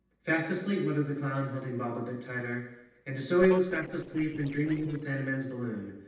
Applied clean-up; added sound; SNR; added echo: neural separator model SepFormer DNS4.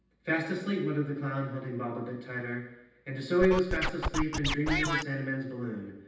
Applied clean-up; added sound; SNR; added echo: none; Scratching (performance technique); 0 dB; reverberation time 0.9 s.